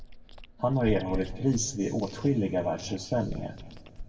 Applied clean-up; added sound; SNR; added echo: none; Chewing, mastication; 11 dB; reverberation time 2.0 s.